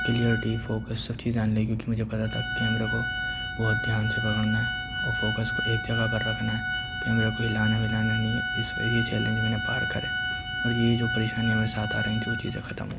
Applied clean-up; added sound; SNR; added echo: none; Organ; 3 dB; none.